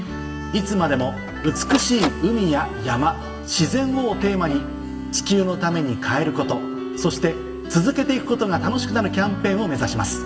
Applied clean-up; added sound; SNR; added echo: none; Printer; 17 dB; reverberation time 1.6 s.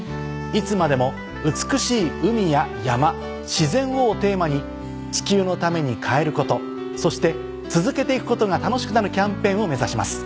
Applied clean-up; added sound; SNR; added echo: none; none; none; none.